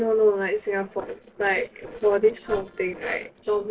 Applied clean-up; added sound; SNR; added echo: neural separator model SepFormer DNS4.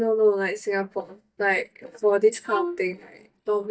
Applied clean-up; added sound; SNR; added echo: neural mask model DeepFilterNet 3.